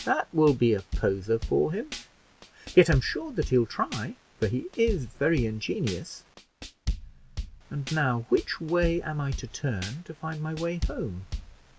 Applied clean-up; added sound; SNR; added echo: none; Drum / Drum kit; 9 dB; none.